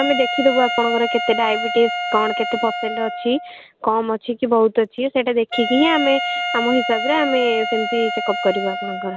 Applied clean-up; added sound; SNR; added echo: none; Wind instrument, woodwind instrument; 5 dB; none.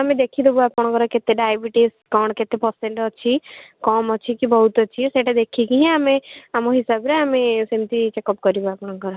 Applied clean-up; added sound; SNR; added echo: none; none; none; none.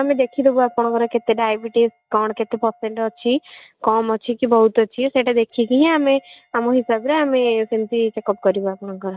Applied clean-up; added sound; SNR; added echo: neural mask model DeepFilterNet 3.